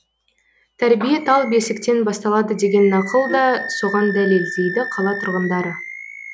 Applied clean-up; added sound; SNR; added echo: none; Wind instrument, woodwind instrument + Animal; 11 dB; none.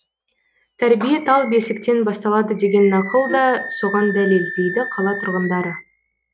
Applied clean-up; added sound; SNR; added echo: neural mask model RNNoise.